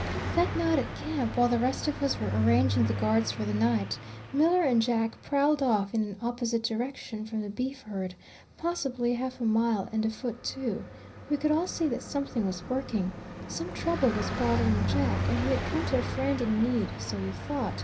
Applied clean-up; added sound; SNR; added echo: none; Car passing by; 6 dB; reverberation time 0.5 s.